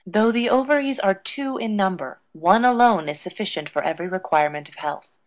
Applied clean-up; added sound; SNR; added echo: none; none; none; none.